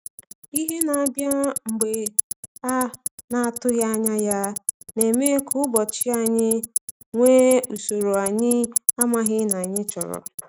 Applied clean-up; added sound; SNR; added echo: neural mask model RNNoise.